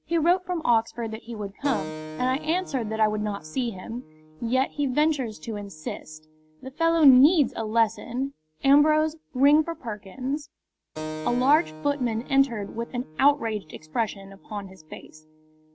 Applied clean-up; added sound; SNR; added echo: none; Keyboard (musical); 17 dB; none.